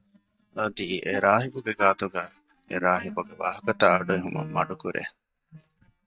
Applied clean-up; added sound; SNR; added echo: neural mask model DeepFilterNet 3.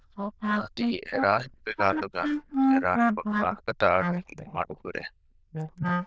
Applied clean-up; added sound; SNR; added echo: neural diffusion model UNIVERSE++.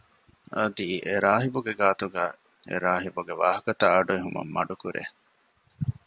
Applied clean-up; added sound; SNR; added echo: none; none; none; none.